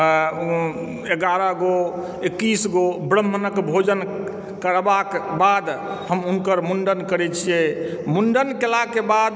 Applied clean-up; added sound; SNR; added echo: none; none; none; none.